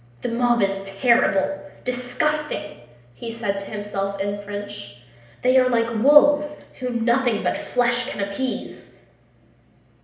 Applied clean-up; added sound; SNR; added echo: none; none; none; reverberation time 0.8 s.